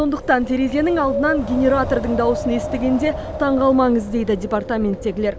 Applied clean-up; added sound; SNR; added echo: none; Wind; 9 dB; none.